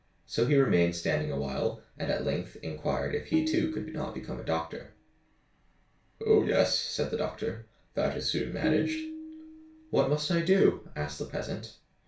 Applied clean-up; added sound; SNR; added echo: none; Tabla; 6 dB; reverberation time 0.3 s.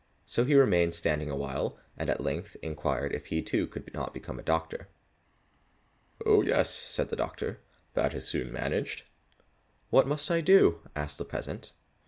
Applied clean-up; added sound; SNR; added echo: none; none; none; none.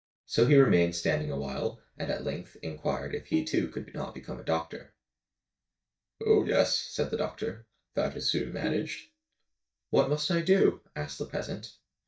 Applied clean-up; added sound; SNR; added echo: neural mask model DeepFilterNet 3.